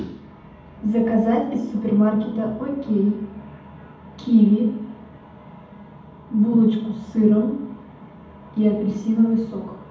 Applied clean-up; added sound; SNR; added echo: none; none; none; reverberation time 0.8 s.